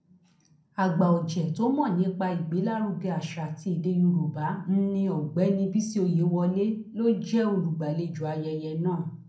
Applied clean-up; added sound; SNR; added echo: none; none; none; reverberation time 0.6 s.